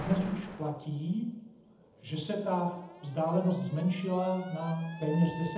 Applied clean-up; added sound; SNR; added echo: none; Alarm; 16 dB; reverberation time 0.8 s.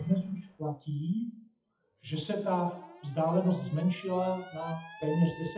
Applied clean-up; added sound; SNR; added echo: classical method WPE with log-MMSE.